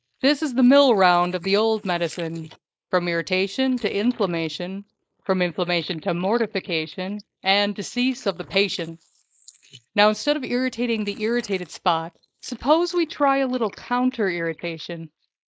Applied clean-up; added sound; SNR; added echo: neural mask model Resemble Enhance denoiser.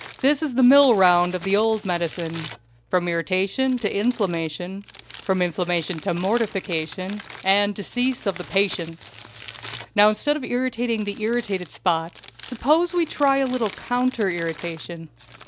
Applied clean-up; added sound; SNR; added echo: none; Crumpling, crinkling; 18 dB; none.